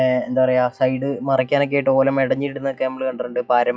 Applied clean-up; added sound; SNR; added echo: classical method log-MMSE.